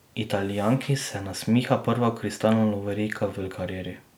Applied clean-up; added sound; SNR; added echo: none; none; none; none.